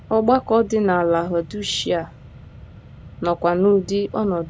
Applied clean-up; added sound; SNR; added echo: none; Mechanisms; 20 dB; none.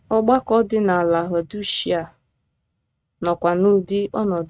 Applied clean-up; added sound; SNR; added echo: neural mask model RNNoise.